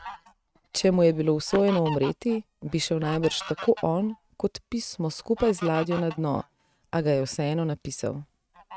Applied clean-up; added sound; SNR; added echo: neural mask model RNNoise.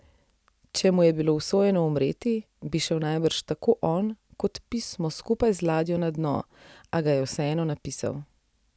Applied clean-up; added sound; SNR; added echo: none; none; none; none.